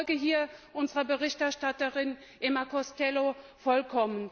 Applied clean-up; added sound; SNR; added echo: none; none; none; none.